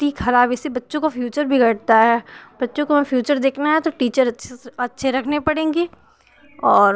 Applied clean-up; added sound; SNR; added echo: none; none; none; none.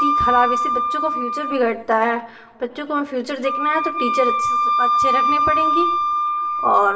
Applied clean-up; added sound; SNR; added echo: none; Wind instrument, woodwind instrument; -2 dB; reverberation time 1.4 s.